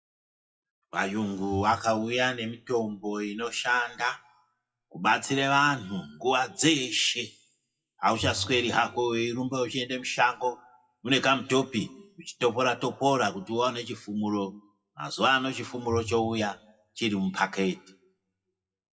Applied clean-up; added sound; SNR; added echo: classical method WPE with log-MMSE.